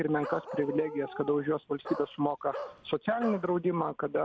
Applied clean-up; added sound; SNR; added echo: none; Bark; 11 dB; none.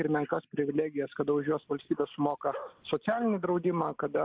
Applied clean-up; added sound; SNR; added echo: neural mask model Resemble Enhance denoiser.